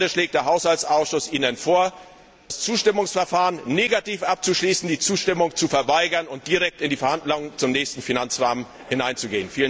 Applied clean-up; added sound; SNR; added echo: none; none; none; none.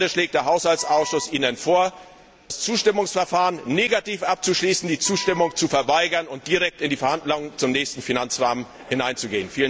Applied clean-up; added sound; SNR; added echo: none; Wind instrument, woodwind instrument; 14 dB; none.